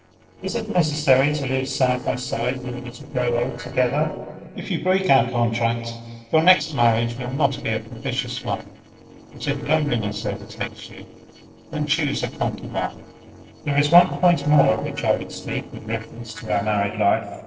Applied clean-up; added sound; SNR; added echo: neural separator model SepFormer DNS4.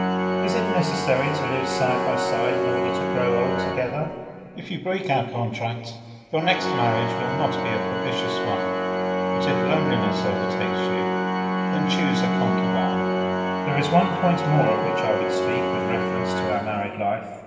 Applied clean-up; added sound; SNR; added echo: none; Organ; -1 dB; reverberation time 2.3 s.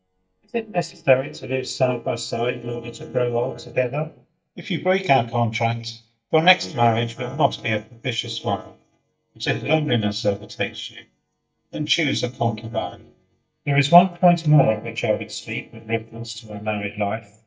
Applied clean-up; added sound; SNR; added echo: neural mask model DeepFilterNet 3.